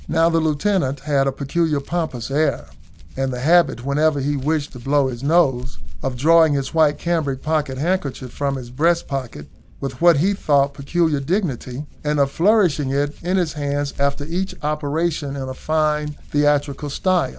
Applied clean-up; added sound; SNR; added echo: none; Hands; 10 dB; none.